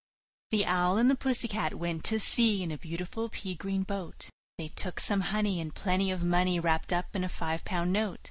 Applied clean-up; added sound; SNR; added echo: none; none; none; none.